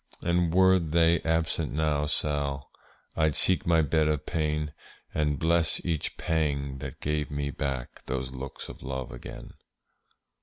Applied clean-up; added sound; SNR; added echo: none; none; none; none.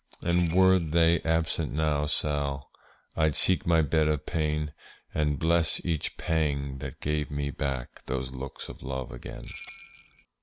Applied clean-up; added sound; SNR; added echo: none; Bell; 18 dB; none.